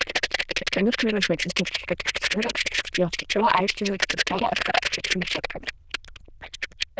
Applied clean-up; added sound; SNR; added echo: neural diffusion model UNIVERSE++.